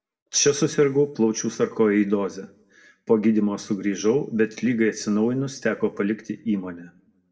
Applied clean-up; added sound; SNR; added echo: none; none; none; reverberation time 0.4 s.